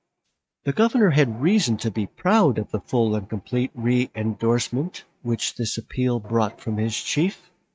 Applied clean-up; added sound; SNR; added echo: neural mask model RNNoise.